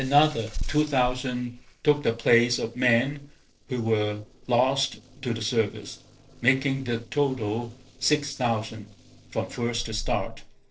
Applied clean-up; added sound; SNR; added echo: neural separator model SepFormer DNS4.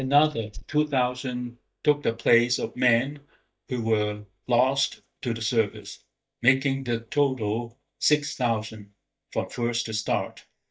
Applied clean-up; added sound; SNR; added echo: neural mask model DeepFilterNet 3.